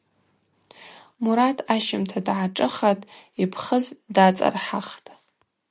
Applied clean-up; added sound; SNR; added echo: none; none; none; none.